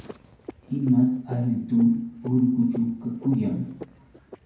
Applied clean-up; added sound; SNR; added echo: none; Frog; 19 dB; reverberation time 0.9 s.